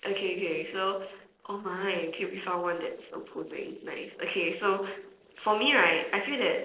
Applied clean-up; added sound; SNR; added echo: neural separator model SepFormer DNS4.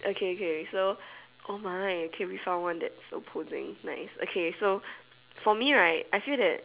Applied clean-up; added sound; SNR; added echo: none; none; none; none.